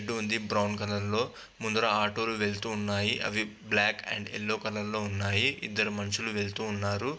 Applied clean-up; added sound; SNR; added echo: none; none; none; none.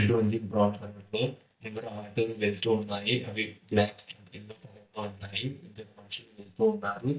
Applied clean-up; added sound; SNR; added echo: neural mask model DeepFilterNet 3.